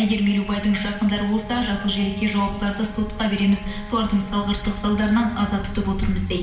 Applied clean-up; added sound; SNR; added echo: none; Wind instrument, woodwind instrument; 18 dB; reverberation time 1.0 s.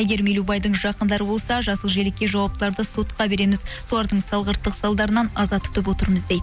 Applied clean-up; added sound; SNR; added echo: none; none; none; none.